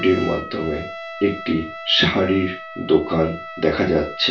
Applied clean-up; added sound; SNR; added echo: none; Trumpet; 13 dB; reverberation time 0.2 s.